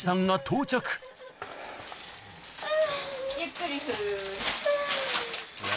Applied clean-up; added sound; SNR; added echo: none; none; none; none.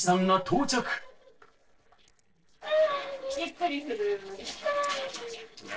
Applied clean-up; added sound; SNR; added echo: neural separator model SepFormer DNS4.